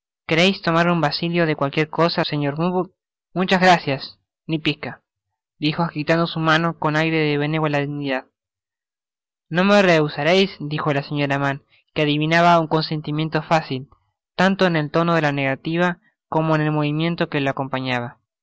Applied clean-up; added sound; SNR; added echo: none; none; none; none.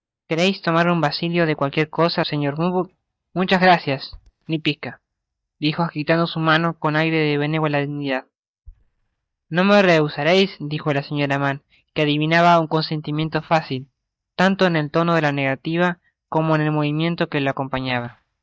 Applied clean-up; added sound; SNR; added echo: neural mask model DeepFilterNet 3.